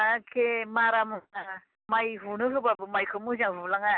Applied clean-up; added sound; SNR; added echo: none; none; none; none.